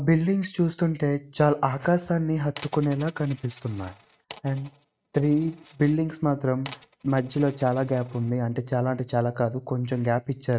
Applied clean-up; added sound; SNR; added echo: neural mask model RNNoise.